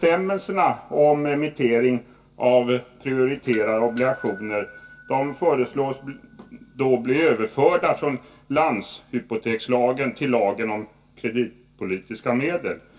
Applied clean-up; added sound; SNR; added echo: none; Doorbell; 15 dB; reverberation time 0.2 s.